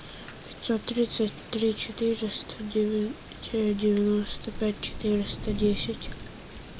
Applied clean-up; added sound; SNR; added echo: none; Thunder / Rain; 11 dB; none.